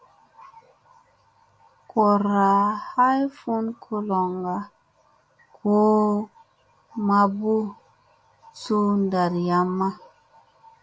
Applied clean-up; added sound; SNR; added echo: none; none; none; none.